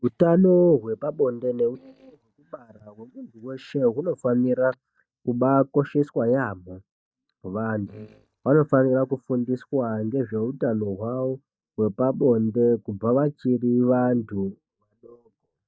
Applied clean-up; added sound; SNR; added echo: neural mask model DeepFilterNet 3.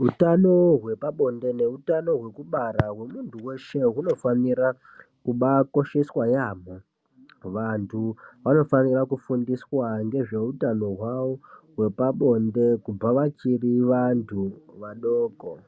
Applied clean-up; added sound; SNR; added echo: none; none; none; none.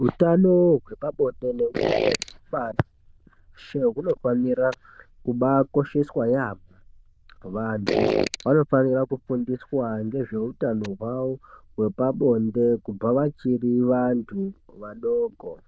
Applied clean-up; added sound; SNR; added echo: neural diffusion model UNIVERSE++.